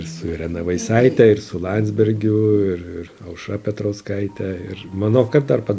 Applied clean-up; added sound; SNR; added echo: none; none; none; none.